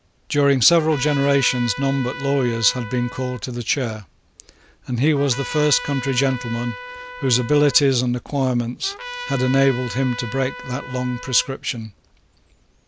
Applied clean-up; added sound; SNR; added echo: none; Trumpet; 12 dB; none.